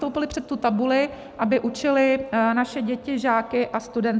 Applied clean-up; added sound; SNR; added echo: none; none; none; none.